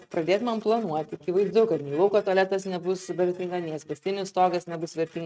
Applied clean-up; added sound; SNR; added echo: neural mask model RNNoise.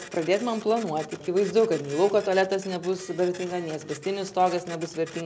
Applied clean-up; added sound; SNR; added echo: none; Printer; 18 dB; none.